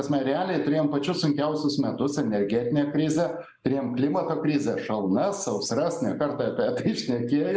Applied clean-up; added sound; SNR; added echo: neural mask model Resemble Enhance denoiser.